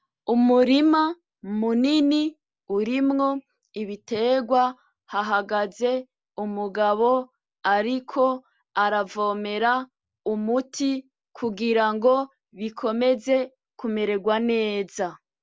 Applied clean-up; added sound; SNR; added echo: none; none; none; none.